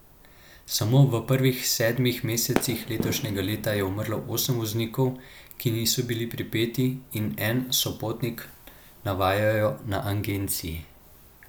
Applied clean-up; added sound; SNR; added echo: none; Fireworks; 8 dB; none.